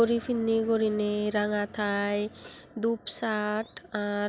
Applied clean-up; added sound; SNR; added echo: none; none; none; none.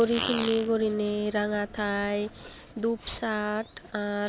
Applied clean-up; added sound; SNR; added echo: none; Fart; 12 dB; none.